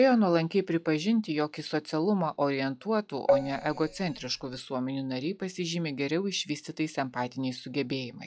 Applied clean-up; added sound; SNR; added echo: classical method log-MMSE.